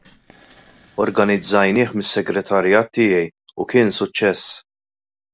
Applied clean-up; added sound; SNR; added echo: neural separator model SepFormer DNS4.